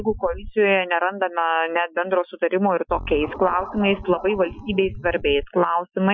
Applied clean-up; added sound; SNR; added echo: classical method Wiener filter.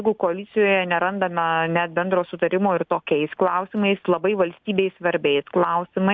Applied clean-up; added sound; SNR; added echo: none; none; none; none.